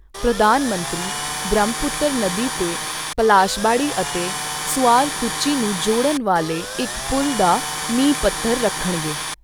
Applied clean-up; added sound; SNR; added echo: none; Tools; 6 dB; none.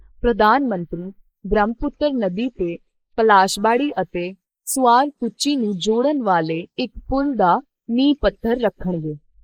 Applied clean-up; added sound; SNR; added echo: neural mask model Resemble Enhance denoiser.